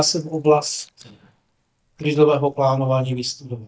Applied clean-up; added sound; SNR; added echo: neural mask model DeepFilterNet 3.